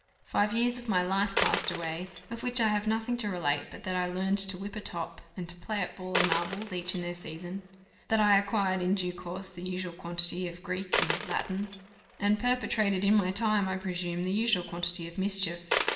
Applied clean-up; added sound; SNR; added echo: none; Coin (dropping); 8 dB; reverberation time 0.8 s.